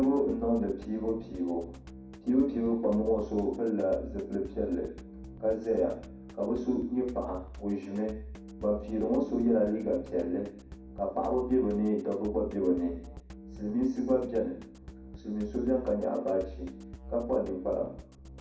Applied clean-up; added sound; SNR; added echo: none; Drum kit; 15 dB; reverberation time 0.6 s.